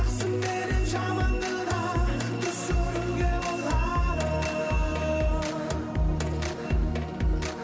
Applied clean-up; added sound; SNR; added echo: none; Train; 16 dB; none.